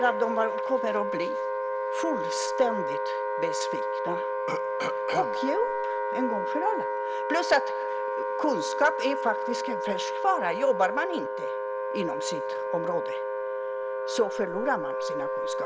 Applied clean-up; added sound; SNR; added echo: none; Wind instrument, woodwind instrument; -1 dB; none.